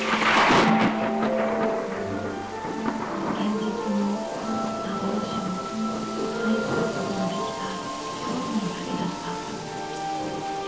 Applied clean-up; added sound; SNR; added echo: none; Thunder / Rain; 1 dB; reverberation time 0.7 s.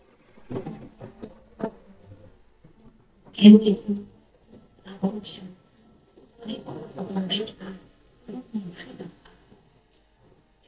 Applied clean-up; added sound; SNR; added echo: neural mask model DeepFilterNet 3.